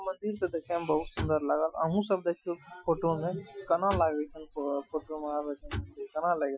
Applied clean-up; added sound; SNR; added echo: classical method Wiener filter.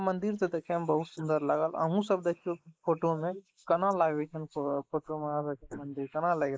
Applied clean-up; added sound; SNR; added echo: neural mask model Resemble Enhance denoiser.